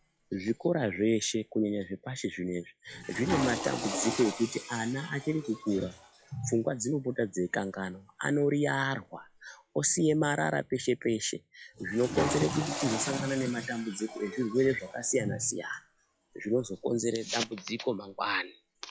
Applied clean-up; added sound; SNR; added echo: classical method log-MMSE.